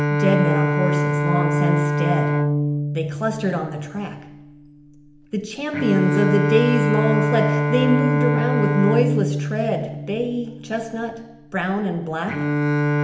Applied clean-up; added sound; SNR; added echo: none; Bowed string instrument; -2 dB; reverberation time 0.8 s.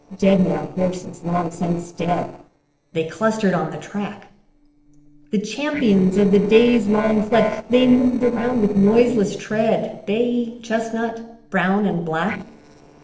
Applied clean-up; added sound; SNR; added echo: neural separator model SepFormer DNS4.